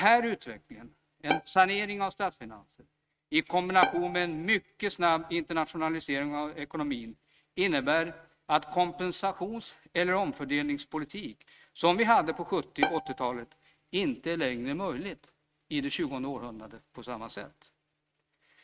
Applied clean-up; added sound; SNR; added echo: neural mask model RNNoise.